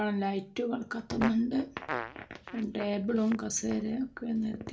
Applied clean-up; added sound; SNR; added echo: none; Fart; 11 dB; reverberation time 0.3 s.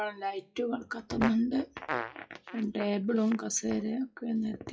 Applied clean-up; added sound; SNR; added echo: classical method WPE with log-MMSE.